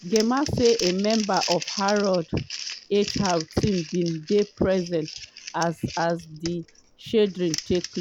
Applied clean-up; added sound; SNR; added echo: none; Crumpling, crinkling; 11 dB; none.